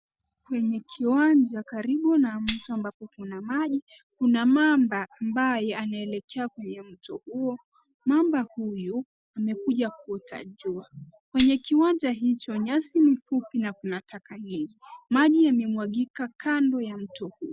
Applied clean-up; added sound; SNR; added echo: none; Tambourine; -2 dB; none.